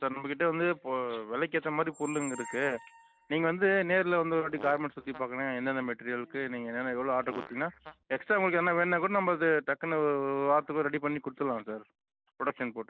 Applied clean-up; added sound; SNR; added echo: none; Fart + Squeak; 18 dB; none.